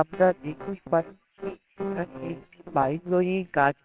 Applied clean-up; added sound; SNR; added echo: neural separator model SepFormer WHAMR!.